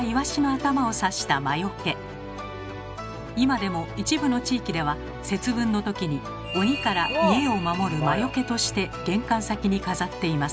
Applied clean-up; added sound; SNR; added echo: none; none; none; none.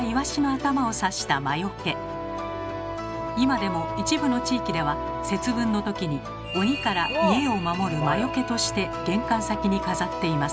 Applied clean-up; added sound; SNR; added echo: none; Wind instrument, woodwind instrument; 8 dB; none.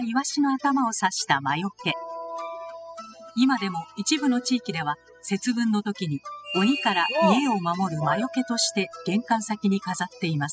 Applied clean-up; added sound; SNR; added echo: classical method spectral subtraction.